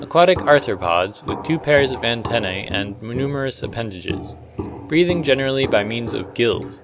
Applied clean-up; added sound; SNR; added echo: none; Walk, footsteps; 11 dB; none.